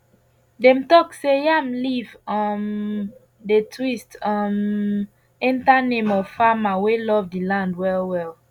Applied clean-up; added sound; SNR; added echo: none; none; none; none.